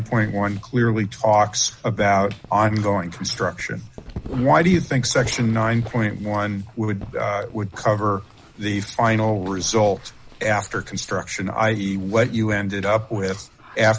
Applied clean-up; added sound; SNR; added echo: none; Dog; 19 dB; none.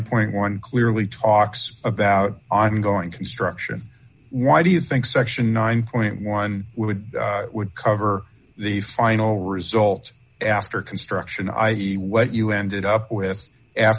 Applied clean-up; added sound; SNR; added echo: none; none; none; none.